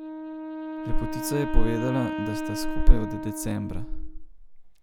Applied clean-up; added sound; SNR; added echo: none; Wind instrument, woodwind instrument; 10 dB; none.